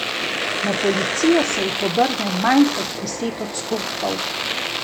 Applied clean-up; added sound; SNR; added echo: none; Domestic sounds, home sounds; 2 dB; none.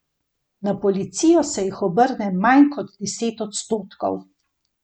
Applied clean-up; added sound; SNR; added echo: none; none; none; none.